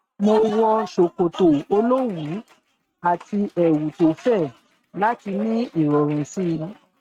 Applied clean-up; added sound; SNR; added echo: neural mask model RNNoise.